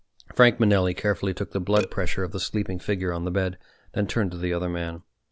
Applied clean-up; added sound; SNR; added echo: none; Burping, eructation; 20 dB; none.